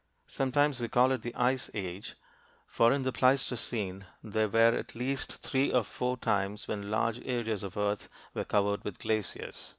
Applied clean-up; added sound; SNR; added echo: none; none; none; none.